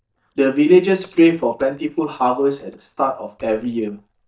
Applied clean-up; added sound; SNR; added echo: neural mask model DeepFilterNet 3.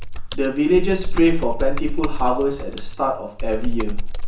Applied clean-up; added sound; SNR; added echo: none; Computer keyboard; -1 dB; reverberation time 0.7 s.